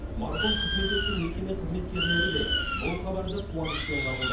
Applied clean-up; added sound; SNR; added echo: none; Bird; -3 dB; reverberation time 0.7 s.